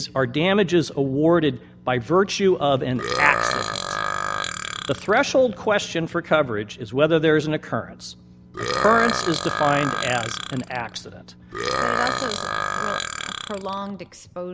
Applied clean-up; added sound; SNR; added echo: none; Burping, eructation; 4 dB; none.